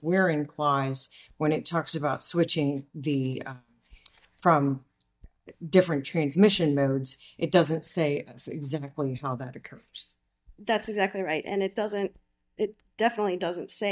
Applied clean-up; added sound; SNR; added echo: neural mask model DeepFilterNet 3.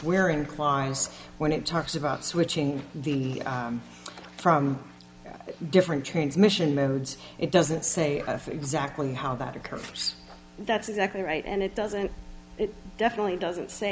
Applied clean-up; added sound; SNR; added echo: none; none; none; none.